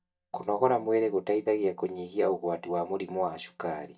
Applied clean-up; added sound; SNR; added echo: neural mask model DeepFilterNet 3.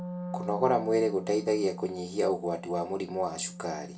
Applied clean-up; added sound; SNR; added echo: none; Wind instrument, woodwind instrument; 11 dB; reverberation time 0.2 s.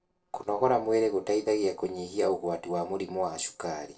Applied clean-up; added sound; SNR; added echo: neural separator model SepFormer DNS4.